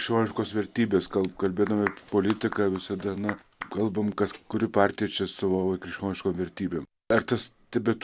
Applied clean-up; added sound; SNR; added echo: none; Clapping; 14 dB; none.